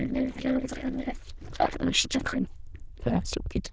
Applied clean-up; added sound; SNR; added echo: neural diffusion model UNIVERSE++.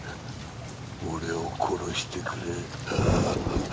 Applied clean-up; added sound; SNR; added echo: none; none; none; none.